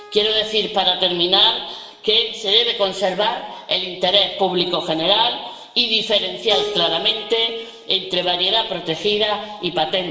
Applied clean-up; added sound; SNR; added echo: none; Keyboard (musical); 19 dB; reverberation time 1.1 s.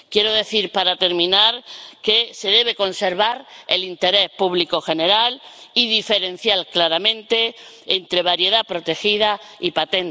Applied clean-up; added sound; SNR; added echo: none; none; none; none.